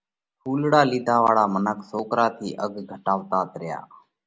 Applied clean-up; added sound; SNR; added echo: none; none; none; none.